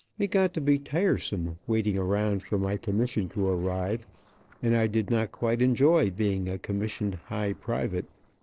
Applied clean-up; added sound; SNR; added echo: neural separator model SepFormer DNS4.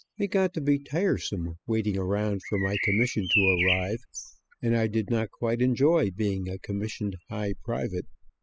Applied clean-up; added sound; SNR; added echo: classical method spectral subtraction.